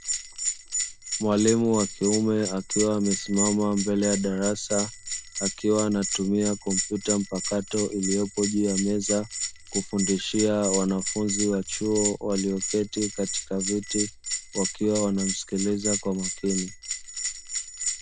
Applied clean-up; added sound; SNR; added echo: none; Bell; 5 dB; none.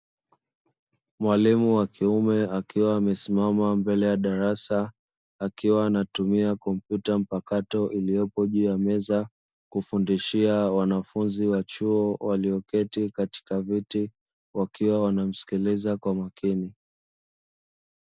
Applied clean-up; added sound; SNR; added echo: none; none; none; none.